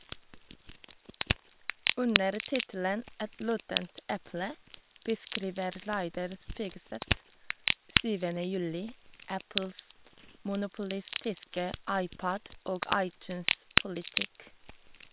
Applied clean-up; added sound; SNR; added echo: neural separator model SepFormer WHAM!.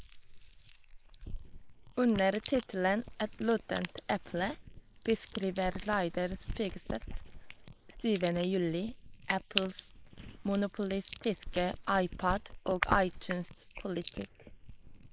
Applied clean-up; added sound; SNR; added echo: neural mask model Resemble Enhance denoiser.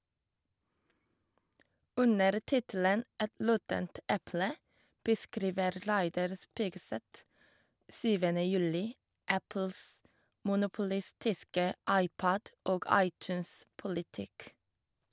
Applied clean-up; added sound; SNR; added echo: none; none; none; none.